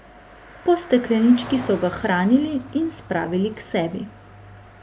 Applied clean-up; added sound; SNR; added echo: none; Car passing by; 19 dB; none.